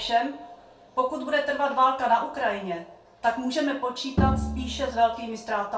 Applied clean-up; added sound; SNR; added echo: none; Bowed string instrument; 2 dB; reverberation time 0.3 s.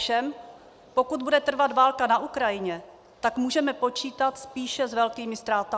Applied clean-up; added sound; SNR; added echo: none; none; none; none.